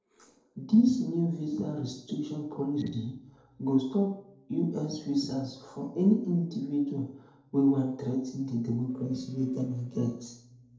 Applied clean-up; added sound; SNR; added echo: neural separator model SepFormer DNS4.